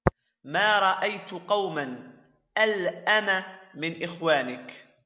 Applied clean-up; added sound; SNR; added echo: none; Tap; 9 dB; none.